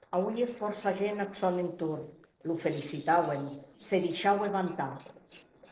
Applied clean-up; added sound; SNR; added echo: neural separator model SepFormer DNS4.